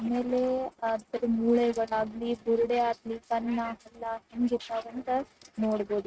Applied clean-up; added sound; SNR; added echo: neural mask model RNNoise.